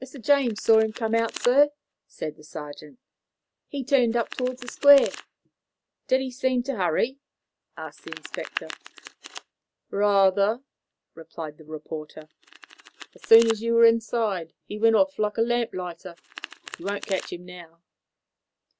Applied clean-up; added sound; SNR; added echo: none; Domestic sounds, home sounds; 19 dB; none.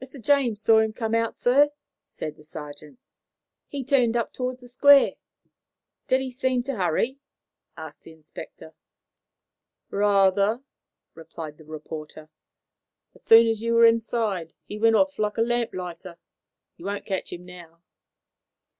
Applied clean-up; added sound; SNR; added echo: none; none; none; none.